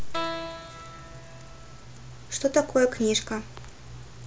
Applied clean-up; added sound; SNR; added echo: none; Keyboard (musical); 10 dB; none.